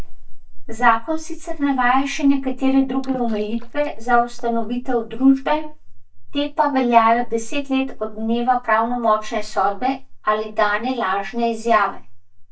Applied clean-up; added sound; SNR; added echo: neural mask model DeepFilterNet 3.